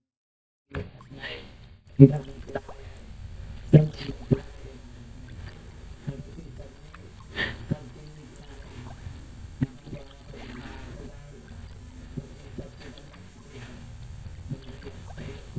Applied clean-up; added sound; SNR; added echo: neural mask model DeepFilterNet 3.